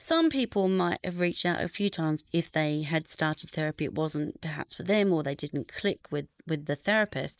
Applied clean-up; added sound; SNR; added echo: neural mask model Resemble Enhance denoiser.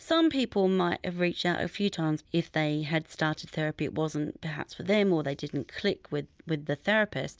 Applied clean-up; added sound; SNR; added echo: none; none; none; none.